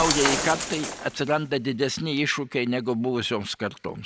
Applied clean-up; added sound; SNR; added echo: none; Shatter; 6 dB; none.